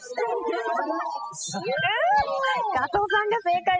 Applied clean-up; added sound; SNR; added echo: classical method spectral subtraction.